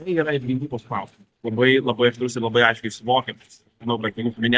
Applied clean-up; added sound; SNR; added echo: neural mask model DeepFilterNet 3.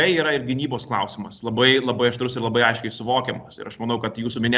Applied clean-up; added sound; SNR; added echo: none; none; none; none.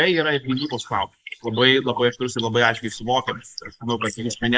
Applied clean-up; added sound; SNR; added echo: neural mask model Resemble Enhance denoiser.